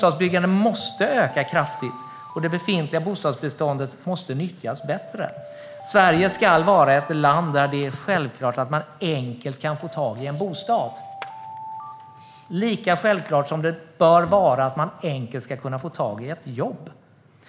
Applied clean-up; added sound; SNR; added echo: none; Alarm + Bowed string instrument; 19 dB; none.